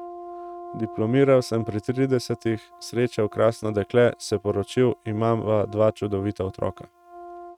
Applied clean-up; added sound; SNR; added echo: neural mask model RNNoise.